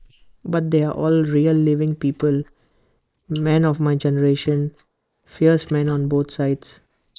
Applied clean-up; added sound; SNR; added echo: neural mask model Resemble Enhance denoiser.